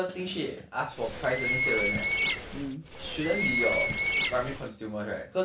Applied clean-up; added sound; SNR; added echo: none; Bird; -2 dB; none.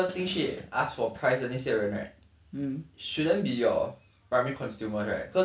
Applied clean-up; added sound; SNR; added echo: none; none; none; none.